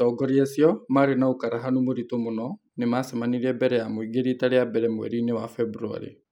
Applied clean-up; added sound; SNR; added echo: none; none; none; none.